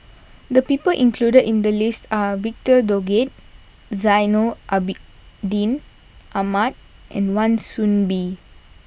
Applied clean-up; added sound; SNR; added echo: none; none; none; none.